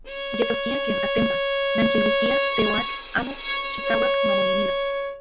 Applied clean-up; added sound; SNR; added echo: none; Bowed string instrument; -4 dB; none.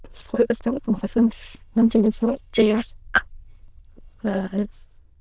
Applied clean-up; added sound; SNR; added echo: neural diffusion model UNIVERSE++.